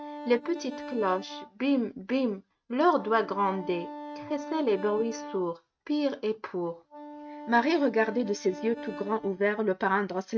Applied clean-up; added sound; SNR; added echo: neural mask model RNNoise.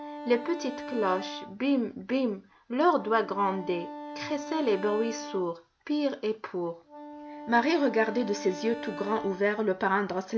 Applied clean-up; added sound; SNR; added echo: none; Wind instrument, woodwind instrument; 12 dB; none.